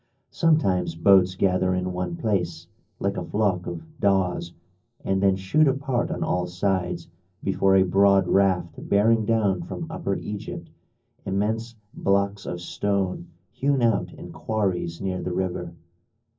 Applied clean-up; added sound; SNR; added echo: none; none; none; reverberation time 0.4 s.